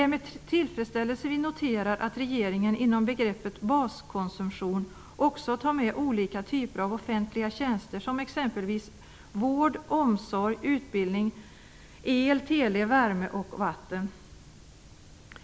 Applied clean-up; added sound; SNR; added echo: none; none; none; none.